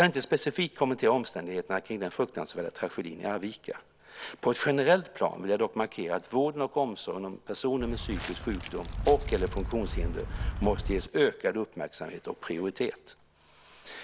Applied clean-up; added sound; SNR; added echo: none; Walk, footsteps; 3 dB; none.